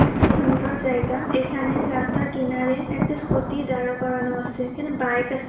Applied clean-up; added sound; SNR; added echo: none; Thunder; 0 dB; reverberation time 0.7 s.